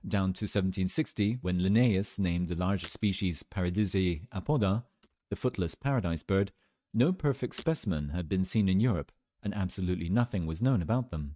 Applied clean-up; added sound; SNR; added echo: neural mask model RNNoise.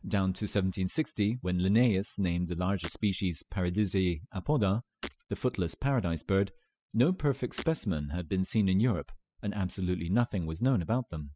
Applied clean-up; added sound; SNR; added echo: classical method spectral subtraction.